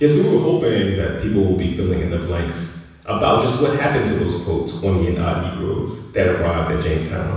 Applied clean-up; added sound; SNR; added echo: none; none; none; reverberation time 1.1 s.